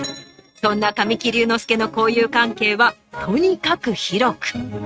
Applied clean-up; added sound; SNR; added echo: neural mask model RNNoise.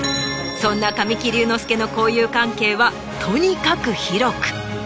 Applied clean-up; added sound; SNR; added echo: none; none; none; none.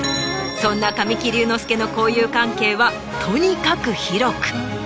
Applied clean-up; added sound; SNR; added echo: none; Wind instrument, woodwind instrument; 12 dB; none.